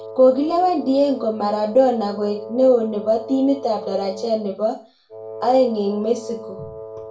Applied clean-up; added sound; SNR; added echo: none; Wind instrument, woodwind instrument; 14 dB; reverberation time 0.3 s.